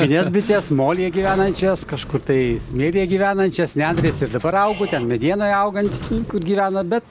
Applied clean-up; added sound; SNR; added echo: none; Squeak / Sliding door; 13 dB; none.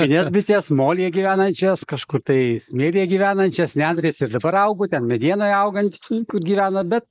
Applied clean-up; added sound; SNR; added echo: neural mask model Resemble Enhance denoiser.